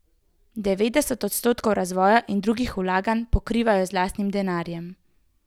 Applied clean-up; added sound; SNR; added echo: none; none; none; none.